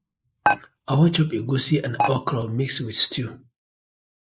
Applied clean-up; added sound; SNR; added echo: neural mask model Resemble Enhance denoiser.